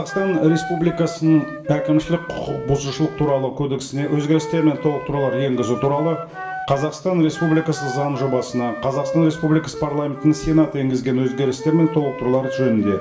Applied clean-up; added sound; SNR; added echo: none; Wind instrument, woodwind instrument; 11 dB; reverberation time 0.7 s.